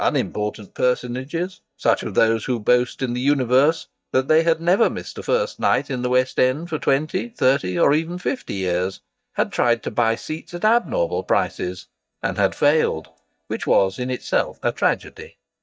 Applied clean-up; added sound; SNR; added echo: neural mask model DeepFilterNet 3.